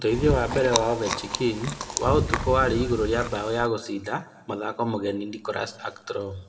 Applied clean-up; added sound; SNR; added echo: none; Chewing, mastication; 4 dB; reverberation time 1.7 s.